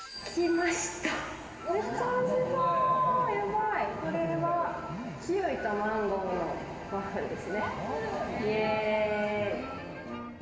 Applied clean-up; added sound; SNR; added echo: none; Telephone; 18 dB; reverberation time 2.1 s.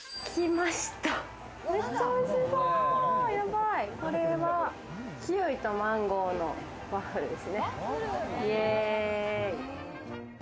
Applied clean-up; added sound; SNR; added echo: none; none; none; none.